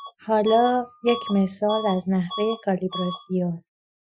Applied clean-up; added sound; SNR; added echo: classical method Wiener filter.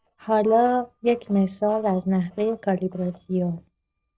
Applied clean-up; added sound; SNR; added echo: neural separator model SepFormer DNS4.